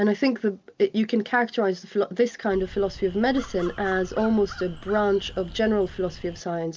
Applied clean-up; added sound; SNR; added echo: none; Crow; 15 dB; none.